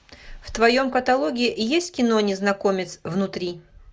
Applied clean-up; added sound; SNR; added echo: none; none; none; none.